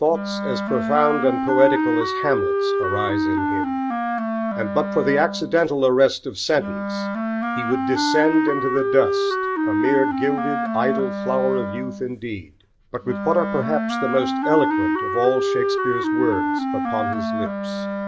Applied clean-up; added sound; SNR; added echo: none; Wind instrument, woodwind instrument; 0 dB; none.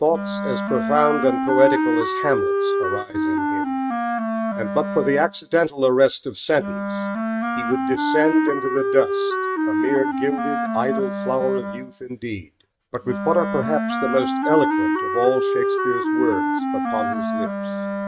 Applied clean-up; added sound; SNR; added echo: neural mask model RNNoise.